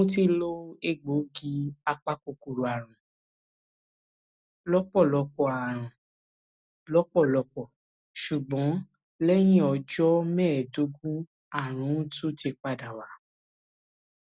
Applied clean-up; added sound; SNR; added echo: none; none; none; none.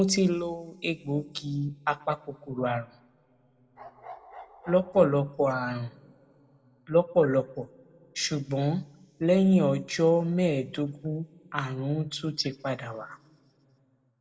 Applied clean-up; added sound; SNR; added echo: none; Bark; 19 dB; reverberation time 1.0 s.